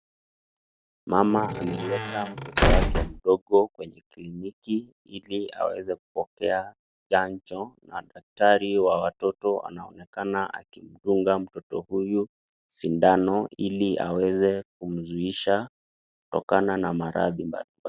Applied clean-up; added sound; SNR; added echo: none; Squeak / Slam / Wood; -2 dB; none.